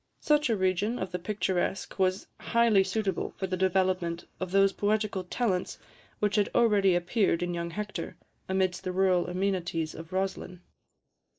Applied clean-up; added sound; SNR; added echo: neural mask model Resemble Enhance denoiser.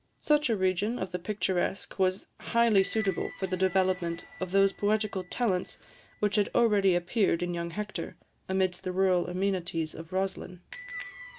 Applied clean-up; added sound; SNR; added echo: none; Squeak / Bell; 10 dB; none.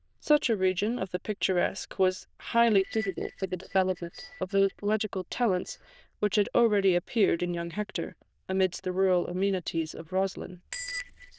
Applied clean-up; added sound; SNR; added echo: neural diffusion model UNIVERSE++.